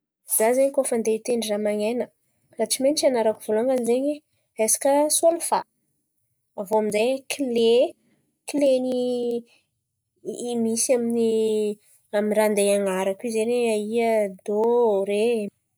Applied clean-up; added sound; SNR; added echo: none; none; none; none.